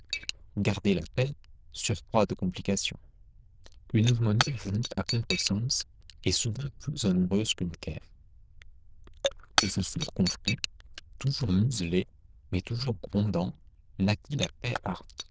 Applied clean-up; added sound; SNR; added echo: neural diffusion model UNIVERSE++.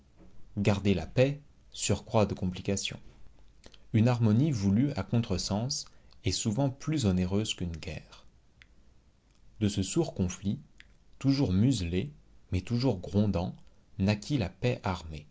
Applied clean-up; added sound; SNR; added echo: none; none; none; none.